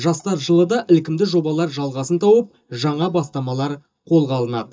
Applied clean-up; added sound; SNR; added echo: neural mask model DeepFilterNet 3.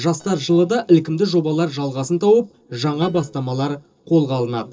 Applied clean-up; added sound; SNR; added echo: neural separator model SepFormer DNS4.